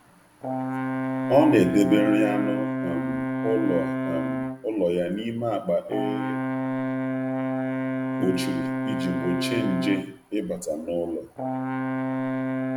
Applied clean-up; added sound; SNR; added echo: none; Brass instrument; 1 dB; none.